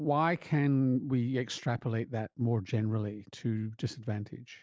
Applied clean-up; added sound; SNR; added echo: none; none; none; none.